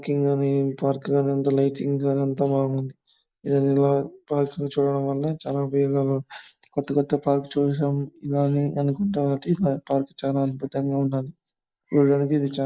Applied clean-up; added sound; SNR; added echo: neural mask model Resemble Enhance denoiser.